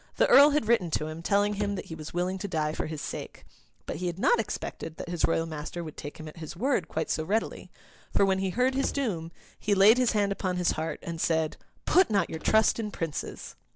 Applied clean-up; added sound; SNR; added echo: none; Slam / Wood; 13 dB; none.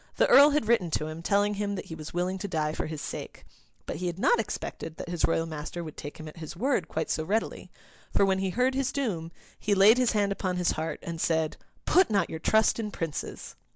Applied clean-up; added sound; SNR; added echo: none; none; none; none.